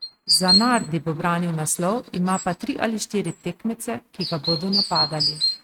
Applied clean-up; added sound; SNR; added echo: neural mask model RNNoise.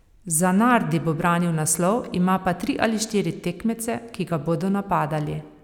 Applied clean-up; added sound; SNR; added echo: none; none; none; none.